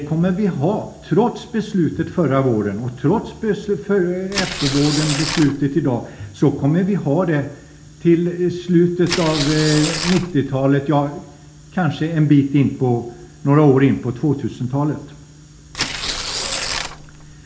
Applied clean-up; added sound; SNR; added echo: none; Tearing; 6 dB; reverberation time 0.4 s.